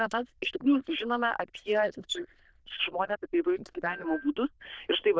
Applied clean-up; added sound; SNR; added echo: neural diffusion model UNIVERSE++.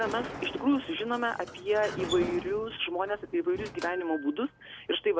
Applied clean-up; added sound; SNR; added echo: none; Sliding door; 11 dB; none.